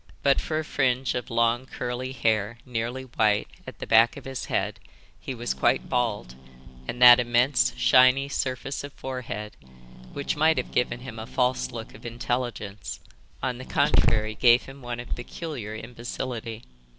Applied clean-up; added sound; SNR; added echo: none; Growling; 3 dB; none.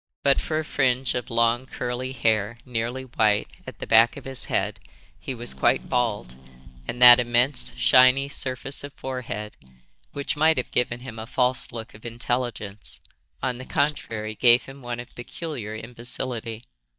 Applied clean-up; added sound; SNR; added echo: neural mask model DeepFilterNet 3.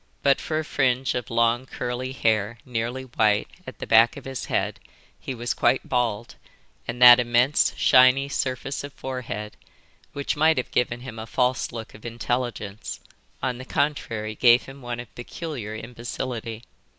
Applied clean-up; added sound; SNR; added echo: none; none; none; none.